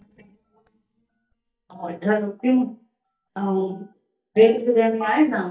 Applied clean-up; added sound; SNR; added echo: neural mask model DeepFilterNet 3.